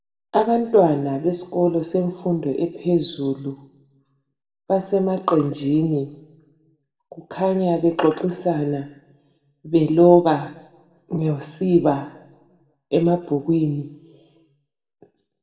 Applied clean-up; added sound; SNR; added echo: none; none; none; reverberation time 0.7 s.